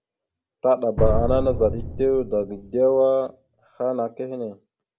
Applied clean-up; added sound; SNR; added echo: none; Drum; 4 dB; none.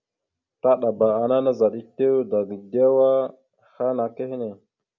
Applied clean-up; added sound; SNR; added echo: none; none; none; none.